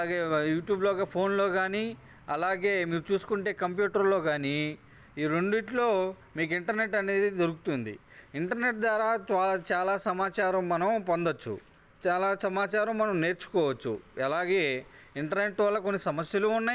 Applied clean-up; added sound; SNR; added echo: none; none; none; none.